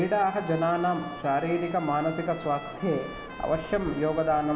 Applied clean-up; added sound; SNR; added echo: none; Trumpet; 16 dB; none.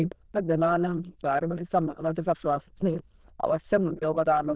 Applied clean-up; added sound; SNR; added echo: neural diffusion model UNIVERSE++.